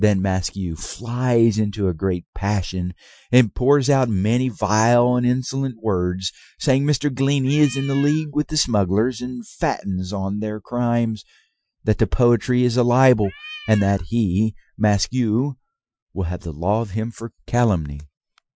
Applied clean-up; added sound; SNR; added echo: classical method Wiener filter.